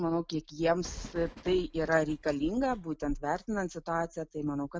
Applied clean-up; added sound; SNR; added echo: none; Train; 15 dB; none.